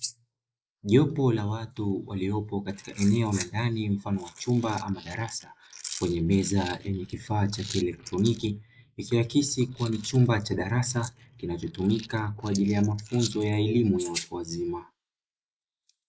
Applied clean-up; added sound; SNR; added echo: neural mask model Resemble Enhance denoiser.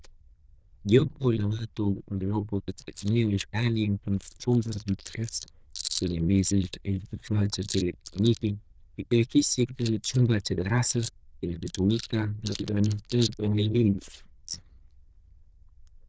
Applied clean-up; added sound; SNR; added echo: neural diffusion model UNIVERSE++.